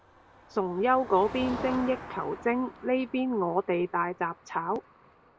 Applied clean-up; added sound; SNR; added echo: none; Motor vehicle (road); 14 dB; none.